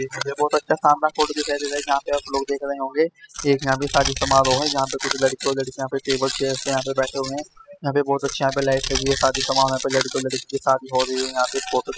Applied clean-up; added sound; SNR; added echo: classical method spectral subtraction.